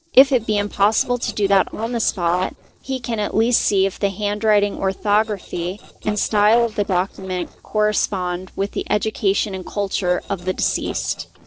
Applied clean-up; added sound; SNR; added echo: neural separator model SepFormer DNS4.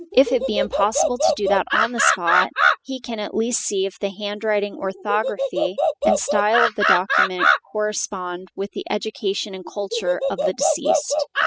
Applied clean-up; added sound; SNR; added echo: classical method spectral subtraction.